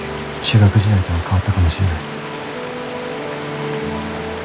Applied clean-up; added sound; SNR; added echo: none; Stream; 11 dB; none.